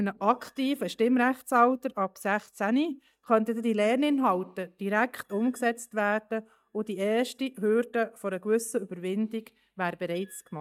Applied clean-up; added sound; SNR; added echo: neural mask model DeepFilterNet 3.